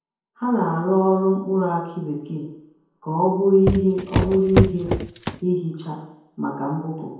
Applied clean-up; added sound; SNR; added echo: none; Walk, footsteps; 0 dB; reverberation time 0.9 s.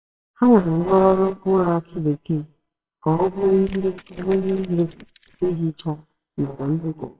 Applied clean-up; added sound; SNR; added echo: neural separator model SepFormer WHAMR!.